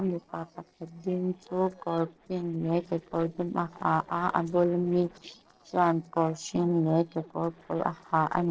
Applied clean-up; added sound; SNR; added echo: neural separator model SepFormer DNS4.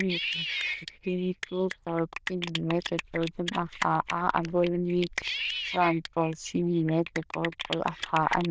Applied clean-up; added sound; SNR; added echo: neural diffusion model UNIVERSE++.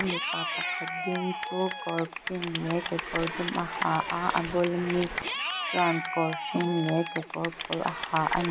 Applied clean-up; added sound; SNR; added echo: none; Cheering / Clapping; 4 dB; none.